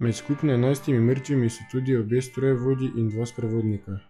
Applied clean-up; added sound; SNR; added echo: classical method log-MMSE.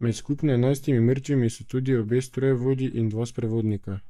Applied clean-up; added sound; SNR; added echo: neural mask model DeepFilterNet 3.